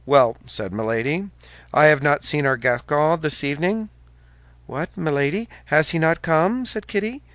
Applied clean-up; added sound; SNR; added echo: none; none; none; none.